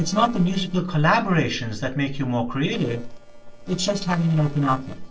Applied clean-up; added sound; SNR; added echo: neural separator model SepFormer DNS4.